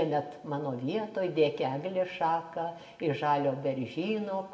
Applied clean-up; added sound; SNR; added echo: none; none; none; reverberation time 0.3 s.